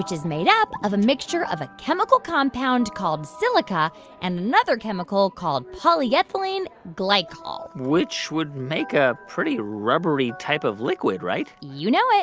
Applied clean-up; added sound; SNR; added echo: none; none; none; none.